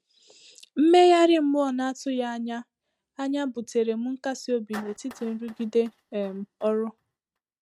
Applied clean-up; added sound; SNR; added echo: neural mask model RNNoise.